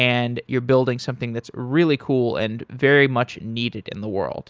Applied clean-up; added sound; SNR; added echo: none; none; none; none.